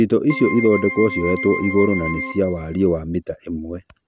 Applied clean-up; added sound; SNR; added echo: none; Keyboard (musical); 8 dB; none.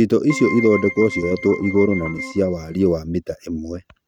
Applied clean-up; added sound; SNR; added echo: neural mask model RNNoise.